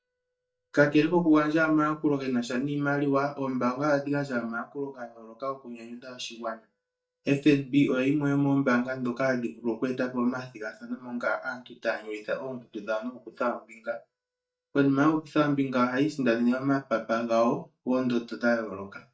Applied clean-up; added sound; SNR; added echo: neural mask model DeepFilterNet 3.